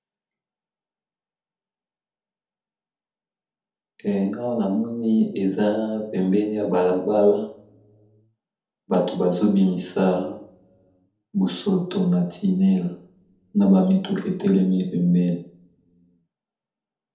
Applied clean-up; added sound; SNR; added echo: none; none; none; reverberation time 0.6 s.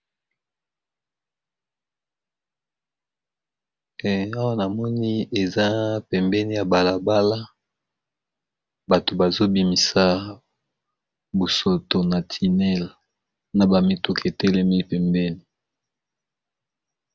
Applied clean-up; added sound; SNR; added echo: none; none; none; none.